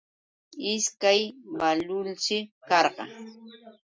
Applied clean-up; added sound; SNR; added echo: none; none; none; none.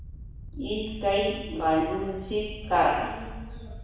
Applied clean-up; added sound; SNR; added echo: none; Wind; 12 dB; reverberation time 1.1 s.